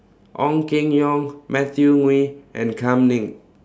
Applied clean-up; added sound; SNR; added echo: none; none; none; none.